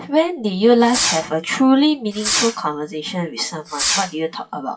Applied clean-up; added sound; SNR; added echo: classical method WPE with log-MMSE.